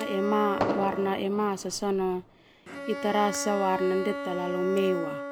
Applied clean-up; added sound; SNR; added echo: none; Fireworks + Bowed string instrument; 6 dB; none.